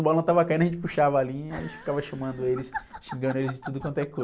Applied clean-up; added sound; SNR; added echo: none; none; none; none.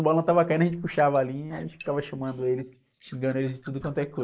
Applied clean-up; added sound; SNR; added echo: neural mask model Resemble Enhance denoiser.